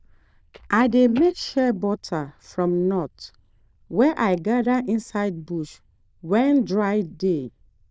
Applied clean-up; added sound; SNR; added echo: neural diffusion model UNIVERSE++.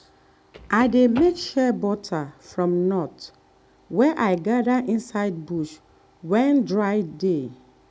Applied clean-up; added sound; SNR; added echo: none; Run; 16 dB; none.